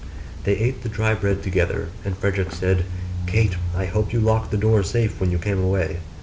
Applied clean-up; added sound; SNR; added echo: none; none; none; none.